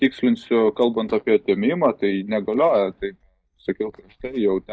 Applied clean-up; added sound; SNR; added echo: neural mask model DeepFilterNet 3.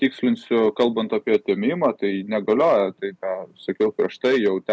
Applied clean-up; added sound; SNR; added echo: none; none; none; none.